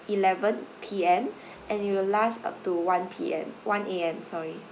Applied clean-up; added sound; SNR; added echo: none; none; none; none.